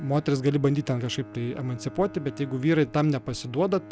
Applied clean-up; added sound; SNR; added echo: none; Bowed string instrument; 19 dB; none.